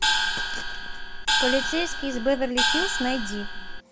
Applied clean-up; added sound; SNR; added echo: none; Gong; -3 dB; none.